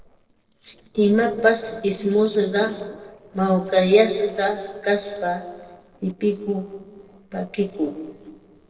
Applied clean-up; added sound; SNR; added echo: neural separator model SepFormer DNS4.